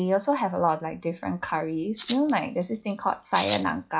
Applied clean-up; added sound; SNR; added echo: classical method log-MMSE.